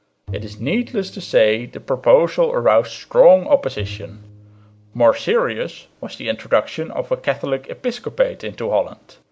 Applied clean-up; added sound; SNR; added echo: none; Bowed string instrument; 18 dB; none.